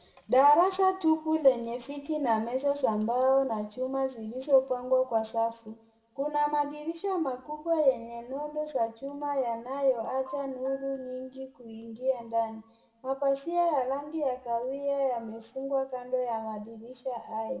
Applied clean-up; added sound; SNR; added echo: none; none; none; reverberation time 0.8 s.